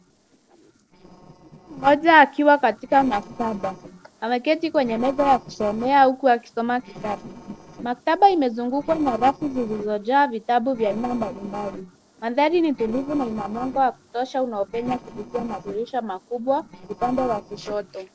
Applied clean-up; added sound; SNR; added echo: neural separator model SepFormer DNS4.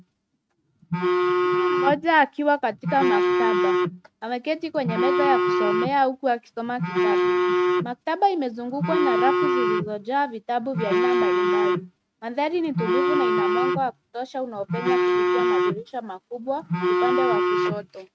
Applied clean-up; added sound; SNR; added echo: neural mask model RNNoise.